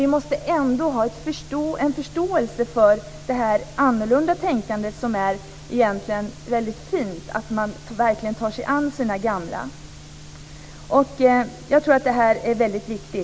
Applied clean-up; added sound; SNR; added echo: none; none; none; none.